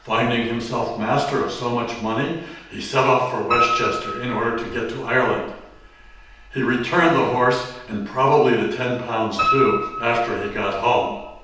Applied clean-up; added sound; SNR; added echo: none; Piano; 9 dB; reverberation time 0.8 s.